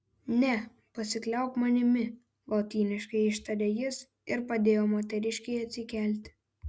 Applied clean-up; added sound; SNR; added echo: none; none; none; none.